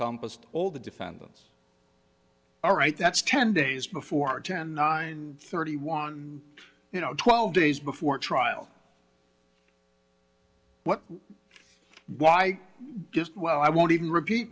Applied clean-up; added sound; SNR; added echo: none; none; none; none.